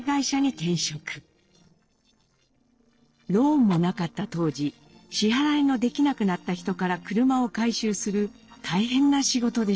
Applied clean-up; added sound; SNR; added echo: neural separator model SepFormer DNS4.